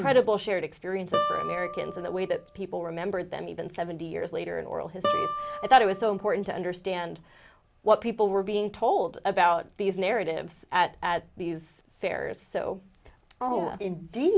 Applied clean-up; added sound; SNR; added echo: none; Guitar; 7 dB; none.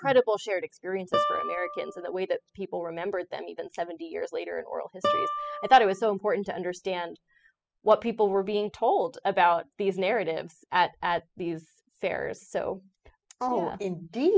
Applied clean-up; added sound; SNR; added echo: classical method spectral subtraction.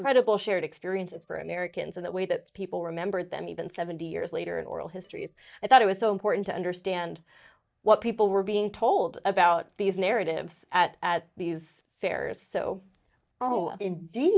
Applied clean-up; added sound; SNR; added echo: neural mask model DeepFilterNet 3.